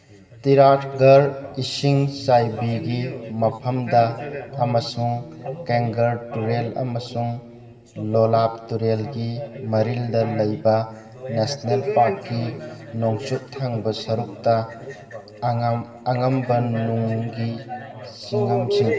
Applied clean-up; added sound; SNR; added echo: none; none; none; reverberation time 2.9 s.